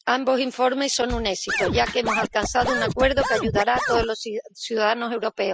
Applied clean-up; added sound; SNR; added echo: classical method spectral subtraction.